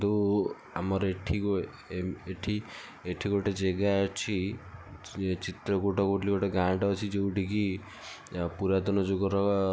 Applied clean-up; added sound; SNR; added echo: none; none; none; none.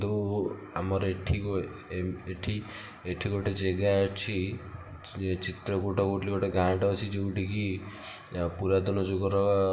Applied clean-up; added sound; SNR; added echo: none; none; none; reverberation time 1.0 s.